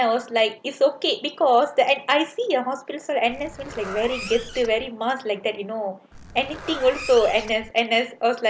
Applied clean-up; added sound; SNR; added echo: none; Zipper (clothing); 15 dB; none.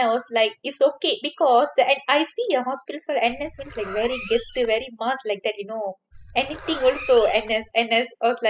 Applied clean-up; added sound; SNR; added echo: classical method spectral subtraction.